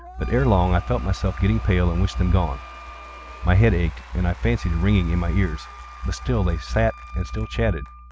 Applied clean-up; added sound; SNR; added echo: none; Wind instrument, woodwind instrument + Applause / Crowd / Cheering; 20 dB; none.